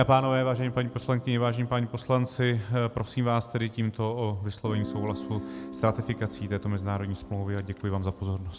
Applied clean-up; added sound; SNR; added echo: none; Guitar; 15 dB; none.